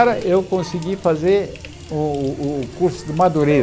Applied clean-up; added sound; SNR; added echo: none; Water tap, faucet; 15 dB; none.